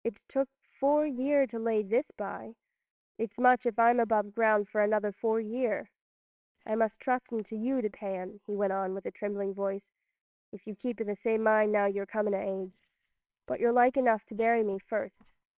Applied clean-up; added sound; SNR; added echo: neural separator model SepFormer WHAMR!.